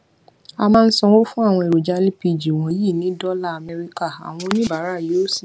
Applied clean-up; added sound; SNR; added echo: none; none; none; none.